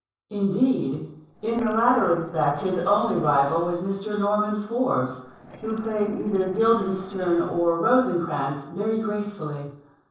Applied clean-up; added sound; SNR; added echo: neural separator model SepFormer DNS4.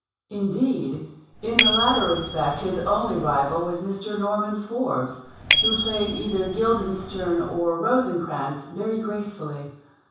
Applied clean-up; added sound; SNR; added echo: none; Bicycle bell; 2 dB; reverberation time 0.7 s.